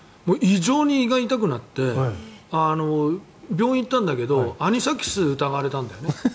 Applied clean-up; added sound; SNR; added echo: none; none; none; none.